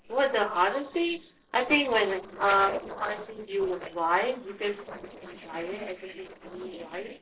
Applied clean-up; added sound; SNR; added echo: neural separator model SepFormer DNS4.